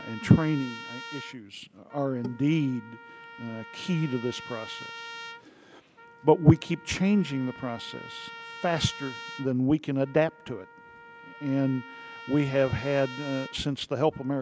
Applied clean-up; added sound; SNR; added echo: none; Trumpet; 16 dB; none.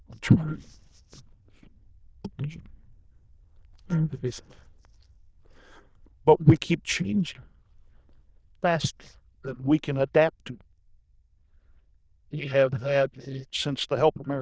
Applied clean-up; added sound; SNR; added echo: neural diffusion model UNIVERSE++.